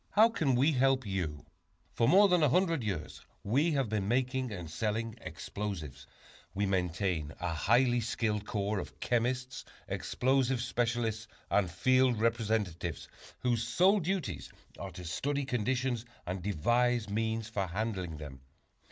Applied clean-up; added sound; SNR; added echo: none; none; none; none.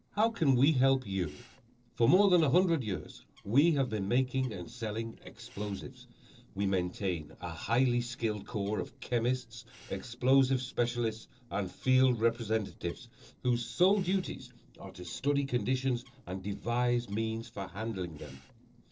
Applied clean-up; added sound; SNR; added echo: neural separator model SepFormer DNS4.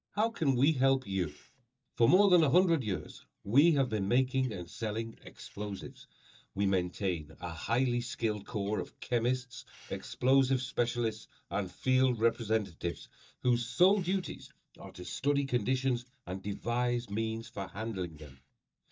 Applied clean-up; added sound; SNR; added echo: neural mask model DeepFilterNet 3.